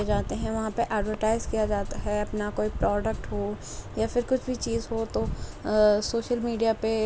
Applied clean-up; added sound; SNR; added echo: none; none; none; none.